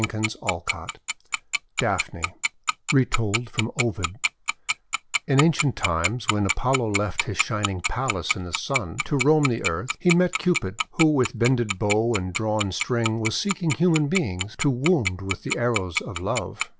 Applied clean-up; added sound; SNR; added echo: none; Tick-tock; 5 dB; none.